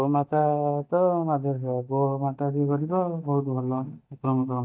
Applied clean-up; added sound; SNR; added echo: neural mask model DeepFilterNet 3.